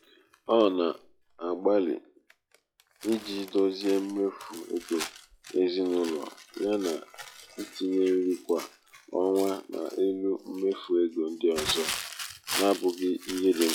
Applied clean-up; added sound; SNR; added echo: classical method log-MMSE.